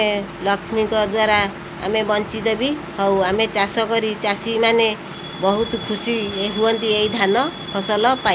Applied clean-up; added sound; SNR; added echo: none; none; none; none.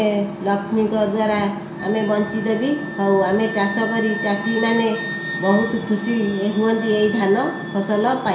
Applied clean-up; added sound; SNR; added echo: none; Wind instrument, woodwind instrument; 13 dB; reverberation time 0.7 s.